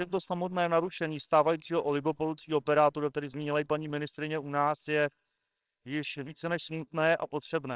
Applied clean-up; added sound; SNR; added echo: neural separator model SepFormer WHAMR!.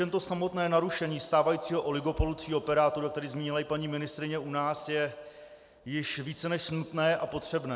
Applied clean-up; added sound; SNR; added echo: none; none; none; none.